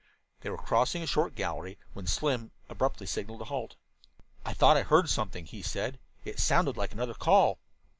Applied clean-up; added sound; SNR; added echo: none; none; none; none.